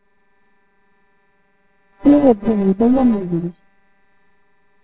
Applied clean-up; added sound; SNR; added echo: neural separator model SepFormer WHAMR!.